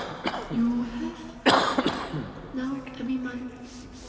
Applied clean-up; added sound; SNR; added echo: none; Cough; -3 dB; reverberation time 2.7 s.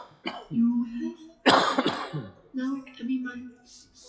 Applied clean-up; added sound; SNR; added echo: classical method WPE with log-MMSE.